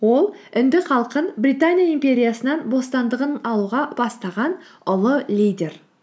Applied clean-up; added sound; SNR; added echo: none; none; none; none.